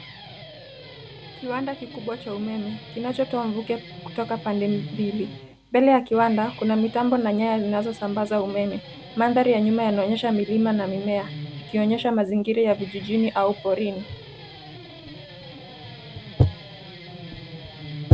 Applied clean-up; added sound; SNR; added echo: none; Guitar; 16 dB; none.